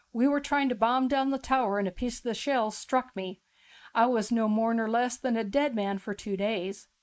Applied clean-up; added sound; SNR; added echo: neural mask model Resemble Enhance denoiser.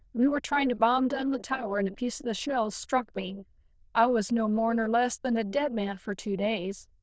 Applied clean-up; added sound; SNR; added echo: neural diffusion model UNIVERSE++.